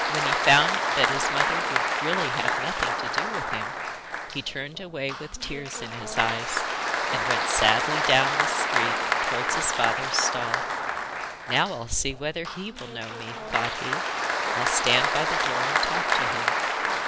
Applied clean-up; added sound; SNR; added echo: none; Applause; -3 dB; none.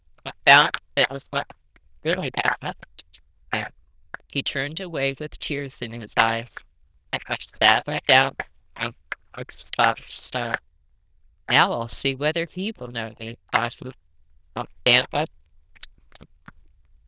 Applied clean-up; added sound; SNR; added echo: neural diffusion model UNIVERSE++.